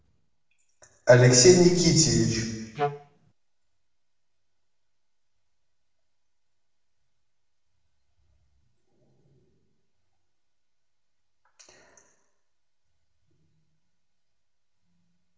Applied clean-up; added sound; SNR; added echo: none; Wind instrument, woodwind instrument; 4 dB; reverberation time 1.1 s.